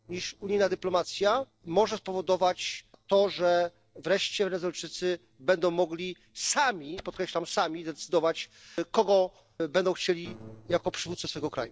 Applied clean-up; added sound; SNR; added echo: neural separator model SepFormer DNS4.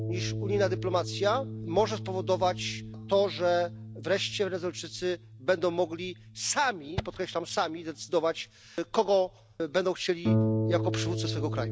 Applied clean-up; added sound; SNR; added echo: none; Harp; 5 dB; none.